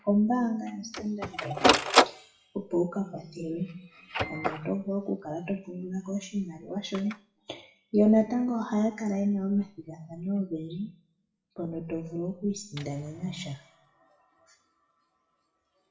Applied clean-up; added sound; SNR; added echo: classical method WPE with log-MMSE.